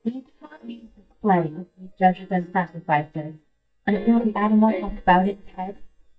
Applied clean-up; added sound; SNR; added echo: neural mask model DeepFilterNet 3.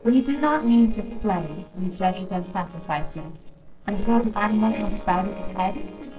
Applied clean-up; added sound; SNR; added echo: neural separator model SepFormer DNS4.